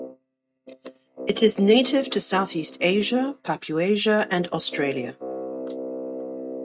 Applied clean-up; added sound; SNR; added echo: neural mask model RNNoise.